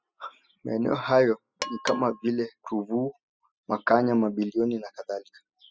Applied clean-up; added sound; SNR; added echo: classical method spectral subtraction.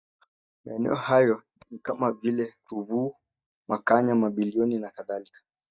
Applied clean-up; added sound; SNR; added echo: neural mask model DeepFilterNet 3.